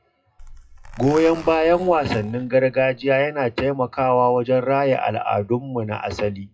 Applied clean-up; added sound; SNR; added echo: classical method WPE with log-MMSE.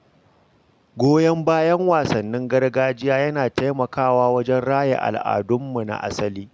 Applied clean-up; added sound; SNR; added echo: none; none; none; none.